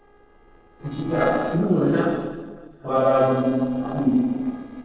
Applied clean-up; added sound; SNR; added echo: neural separator model SepFormer DNS4.